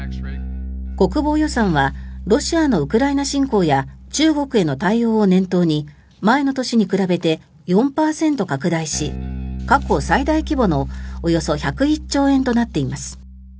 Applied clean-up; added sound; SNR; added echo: none; Bass guitar; 12 dB; none.